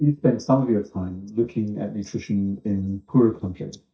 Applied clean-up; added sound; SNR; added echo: neural mask model DeepFilterNet 3.